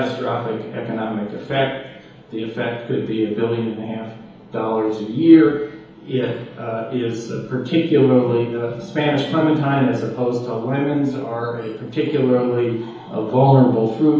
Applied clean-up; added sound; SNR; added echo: none; none; none; reverberation time 2.2 s.